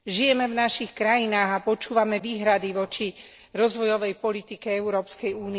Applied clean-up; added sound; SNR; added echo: neural separator model SepFormer DNS4.